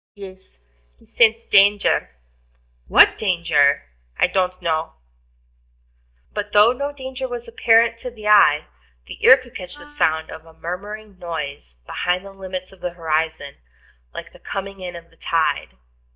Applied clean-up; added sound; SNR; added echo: neural mask model DeepFilterNet 3.